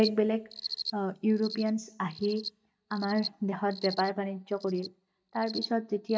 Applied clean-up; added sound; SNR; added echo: neural mask model DeepFilterNet 3.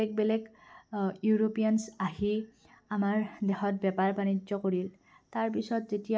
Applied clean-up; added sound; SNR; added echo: none; none; none; none.